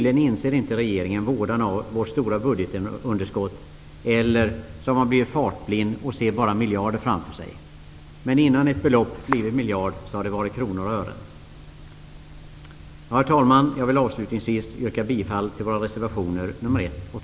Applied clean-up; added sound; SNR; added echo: none; none; none; none.